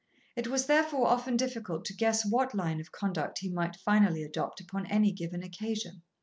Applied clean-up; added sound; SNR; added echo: none; none; none; none.